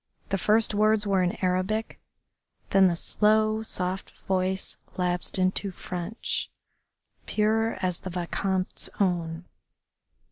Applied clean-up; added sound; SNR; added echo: none; none; none; none.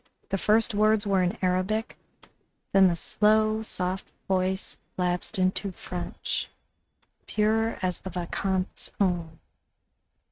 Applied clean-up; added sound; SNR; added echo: neural mask model RNNoise.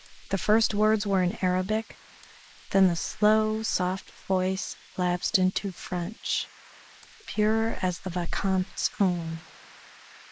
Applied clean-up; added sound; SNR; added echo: neural mask model Resemble Enhance denoiser.